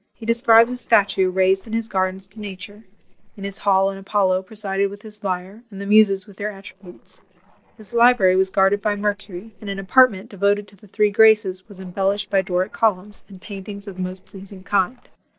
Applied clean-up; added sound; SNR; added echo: neural separator model SepFormer DNS4.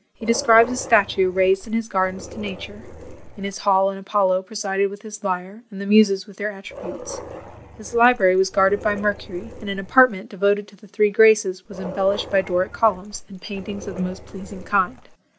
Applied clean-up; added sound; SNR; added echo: none; Dog; 15 dB; none.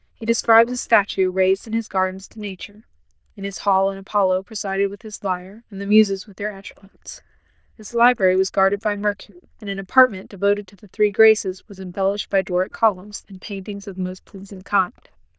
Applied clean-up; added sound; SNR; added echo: neural diffusion model UNIVERSE++.